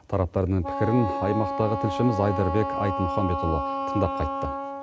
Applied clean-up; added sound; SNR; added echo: none; Wind instrument, woodwind instrument; 4 dB; none.